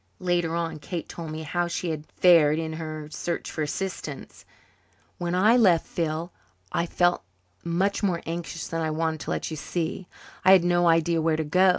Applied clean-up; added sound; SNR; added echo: none; none; none; none.